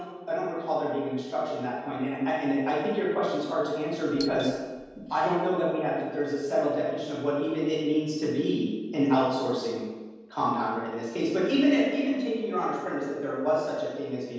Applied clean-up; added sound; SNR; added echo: none; Doorbell; 15 dB; reverberation time 1.2 s.